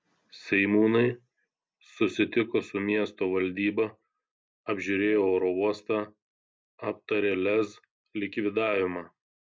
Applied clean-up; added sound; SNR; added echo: none; none; none; none.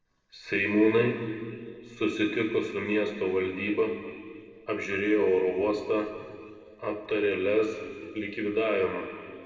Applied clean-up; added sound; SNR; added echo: neural separator model SepFormer DNS4.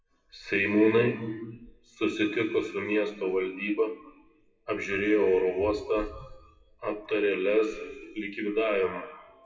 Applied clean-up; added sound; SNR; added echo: classical method WPE with log-MMSE.